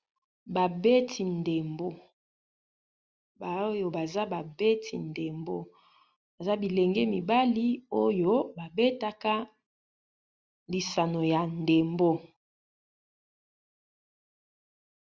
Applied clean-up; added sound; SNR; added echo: none; none; none; none.